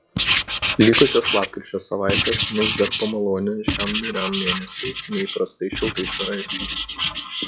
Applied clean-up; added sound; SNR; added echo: classical method log-MMSE.